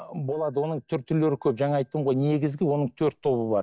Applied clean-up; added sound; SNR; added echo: neural mask model DeepFilterNet 3.